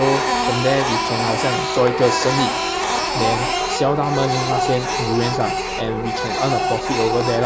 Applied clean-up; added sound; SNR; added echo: none; Printer; 0 dB; none.